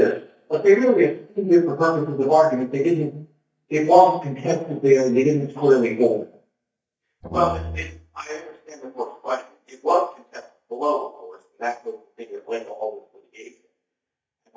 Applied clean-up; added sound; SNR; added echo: neural mask model DeepFilterNet 3.